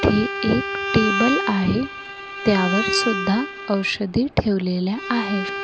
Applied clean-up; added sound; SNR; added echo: none; Bowed string instrument; 5 dB; none.